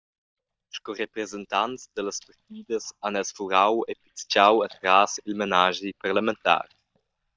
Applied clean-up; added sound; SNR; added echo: neural mask model DeepFilterNet 3.